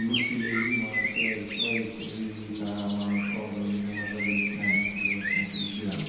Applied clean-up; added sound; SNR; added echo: none; Bird; 0 dB; reverberation time 1.1 s.